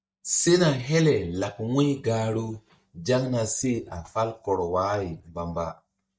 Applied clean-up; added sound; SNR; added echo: neural mask model DeepFilterNet 3.